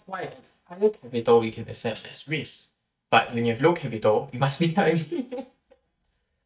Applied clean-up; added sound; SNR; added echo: neural mask model DeepFilterNet 3.